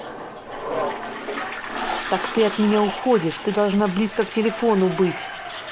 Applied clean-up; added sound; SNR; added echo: none; Toilet flush; 8 dB; none.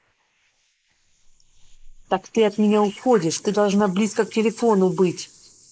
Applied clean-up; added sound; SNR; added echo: neural mask model Resemble Enhance denoiser.